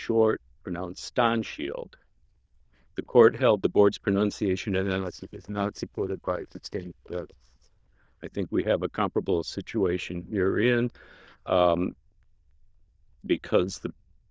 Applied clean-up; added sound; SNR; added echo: neural diffusion model UNIVERSE++.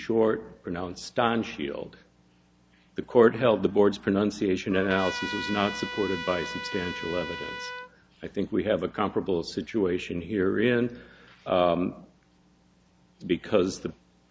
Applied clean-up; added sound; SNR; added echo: none; Trumpet; 9 dB; none.